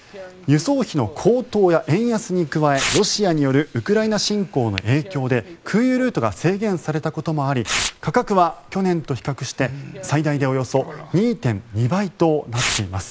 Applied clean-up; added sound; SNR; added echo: none; Tearing; 13 dB; none.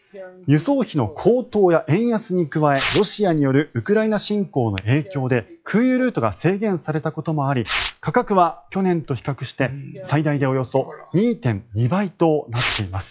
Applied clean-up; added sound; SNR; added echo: classical method log-MMSE.